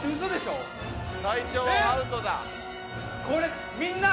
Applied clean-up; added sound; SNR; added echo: none; none; none; none.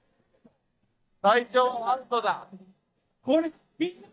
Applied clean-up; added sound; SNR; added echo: neural mask model DeepFilterNet 3.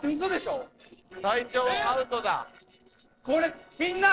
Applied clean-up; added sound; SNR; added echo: neural separator model SepFormer DNS4.